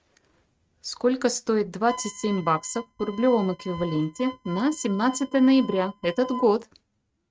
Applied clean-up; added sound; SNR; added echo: neural mask model RNNoise.